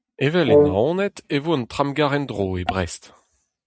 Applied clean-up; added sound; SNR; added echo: neural mask model RNNoise.